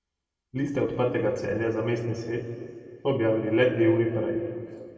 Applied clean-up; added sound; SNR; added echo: none; none; none; reverberation time 2.0 s.